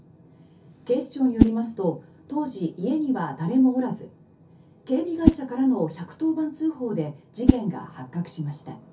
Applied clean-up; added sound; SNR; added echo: none; Whoosh, swoosh, swish; 1 dB; reverberation time 0.3 s.